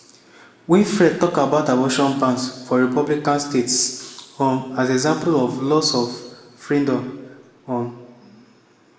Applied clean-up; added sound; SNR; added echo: none; none; none; reverberation time 1.0 s.